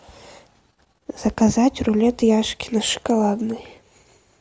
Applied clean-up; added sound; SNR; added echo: none; none; none; none.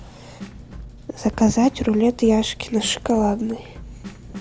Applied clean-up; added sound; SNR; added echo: none; Drum kit + Engine; 16 dB; none.